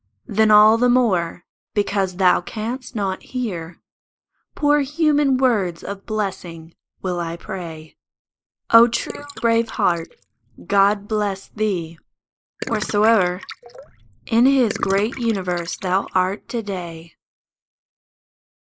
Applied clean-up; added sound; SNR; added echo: neural mask model Resemble Enhance denoiser.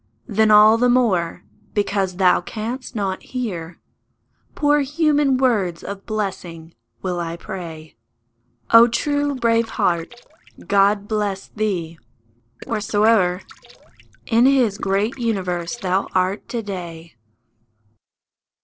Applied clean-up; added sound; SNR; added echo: neural separator model SepFormer DNS4.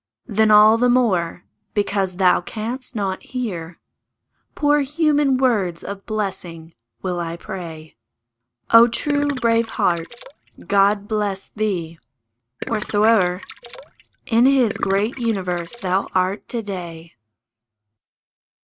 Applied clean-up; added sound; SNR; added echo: neural mask model RNNoise.